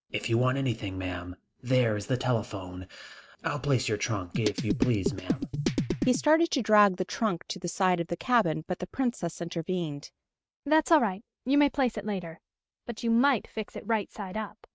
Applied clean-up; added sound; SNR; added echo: neural mask model RNNoise.